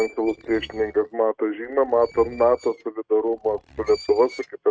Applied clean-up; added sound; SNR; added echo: neural mask model RNNoise.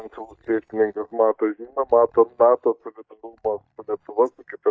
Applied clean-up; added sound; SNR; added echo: neural mask model DeepFilterNet 3.